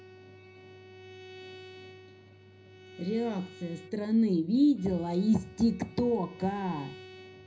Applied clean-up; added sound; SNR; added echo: none; Bowed string instrument; 19 dB; reverberation time 0.5 s.